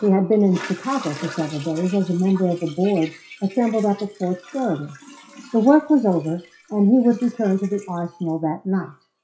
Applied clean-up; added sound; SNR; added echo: classical method WPE with log-MMSE.